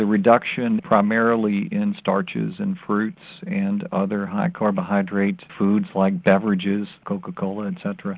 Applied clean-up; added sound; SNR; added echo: none; none; none; none.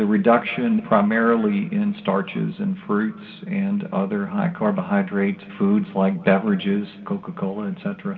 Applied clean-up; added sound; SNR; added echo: none; none; none; reverberation time 2.3 s.